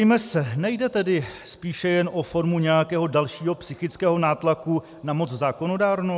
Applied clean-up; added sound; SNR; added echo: none; none; none; none.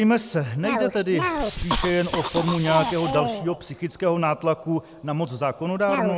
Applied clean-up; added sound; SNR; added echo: none; Cough; 6 dB; none.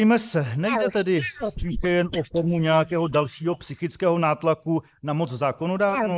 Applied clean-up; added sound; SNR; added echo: neural mask model Resemble Enhance denoiser.